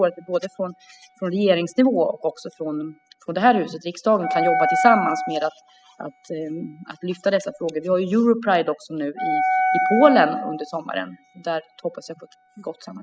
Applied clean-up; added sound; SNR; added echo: classical method spectral subtraction.